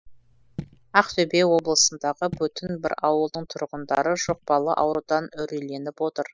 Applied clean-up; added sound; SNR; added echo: classical method spectral subtraction.